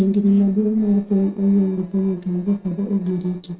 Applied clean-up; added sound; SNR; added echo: neural separator model SepFormer DNS4.